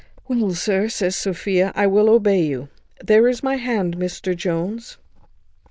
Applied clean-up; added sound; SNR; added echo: neural diffusion model UNIVERSE++.